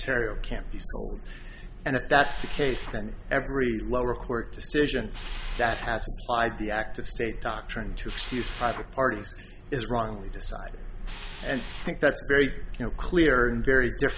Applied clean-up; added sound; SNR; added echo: none; Drill; 19 dB; none.